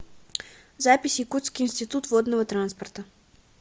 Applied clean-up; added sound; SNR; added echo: none; none; none; none.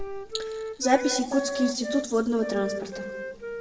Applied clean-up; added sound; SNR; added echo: none; Wind instrument, woodwind instrument; 7 dB; reverberation time 1.5 s.